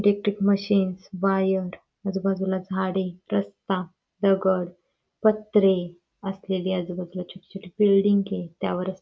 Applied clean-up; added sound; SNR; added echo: none; none; none; none.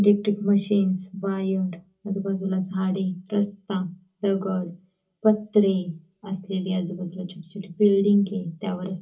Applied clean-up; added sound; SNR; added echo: none; none; none; reverberation time 0.4 s.